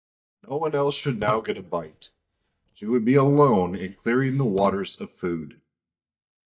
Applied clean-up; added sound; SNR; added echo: neural mask model DeepFilterNet 3.